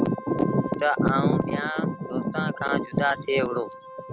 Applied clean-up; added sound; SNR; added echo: none; Wind instrument, woodwind instrument; 15 dB; none.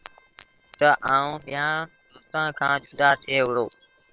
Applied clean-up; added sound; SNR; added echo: neural separator model SepFormer WHAM!.